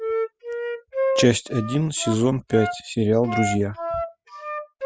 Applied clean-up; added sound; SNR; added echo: classical method spectral subtraction.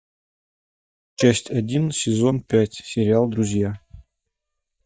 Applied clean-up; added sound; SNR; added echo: neural mask model DeepFilterNet 3.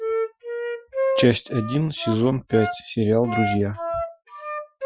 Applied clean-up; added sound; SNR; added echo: classical method Wiener filter.